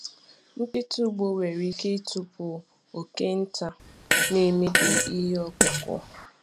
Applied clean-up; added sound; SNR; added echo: none; Fart; -2 dB; none.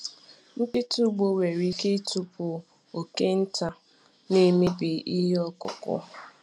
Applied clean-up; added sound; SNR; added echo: none; none; none; none.